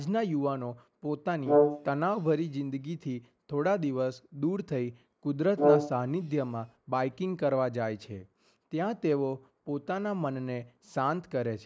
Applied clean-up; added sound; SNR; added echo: none; Brass instrument; -3 dB; none.